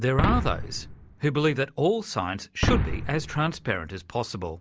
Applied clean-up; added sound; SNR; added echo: none; Boom; 2 dB; none.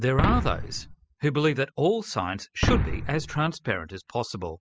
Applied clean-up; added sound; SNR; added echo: classical method spectral subtraction.